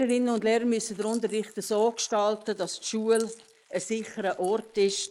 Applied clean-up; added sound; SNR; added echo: neural mask model Resemble Enhance denoiser.